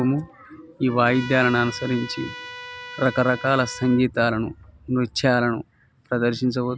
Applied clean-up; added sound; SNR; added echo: none; Trumpet; 15 dB; none.